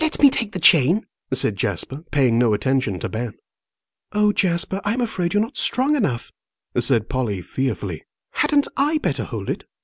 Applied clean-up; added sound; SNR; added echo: none; none; none; none.